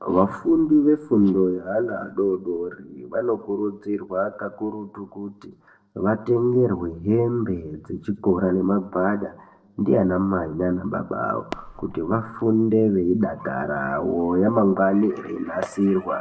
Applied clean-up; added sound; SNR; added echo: neural separator model SepFormer DNS4.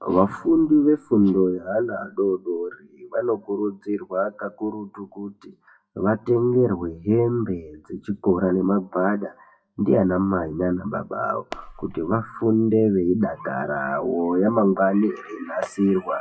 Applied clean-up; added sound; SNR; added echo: classical method WPE with log-MMSE.